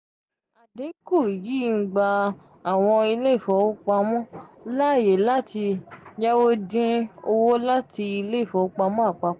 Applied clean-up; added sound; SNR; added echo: none; none; none; none.